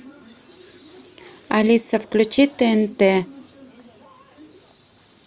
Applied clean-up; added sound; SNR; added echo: none; none; none; none.